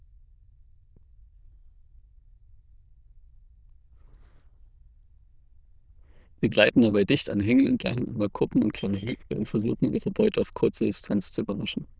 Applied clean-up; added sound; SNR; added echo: neural diffusion model UNIVERSE++.